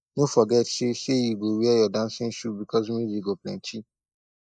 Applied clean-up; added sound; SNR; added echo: neural mask model Resemble Enhance denoiser.